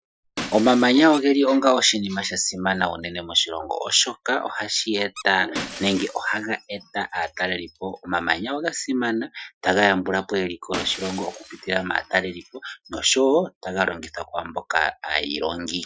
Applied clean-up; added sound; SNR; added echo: classical method Wiener filter.